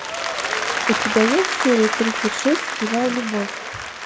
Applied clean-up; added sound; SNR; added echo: none; Applause; 2 dB; none.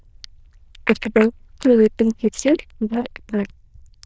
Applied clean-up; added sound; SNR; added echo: neural diffusion model UNIVERSE++.